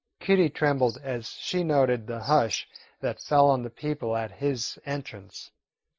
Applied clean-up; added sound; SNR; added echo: neural mask model Resemble Enhance denoiser.